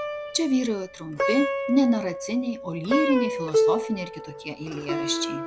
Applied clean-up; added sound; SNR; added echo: none; Plucked string instrument; 1 dB; none.